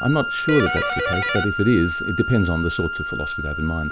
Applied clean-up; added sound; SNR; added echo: none; Wind instrument, woodwind instrument + Electric guitar; 4 dB; none.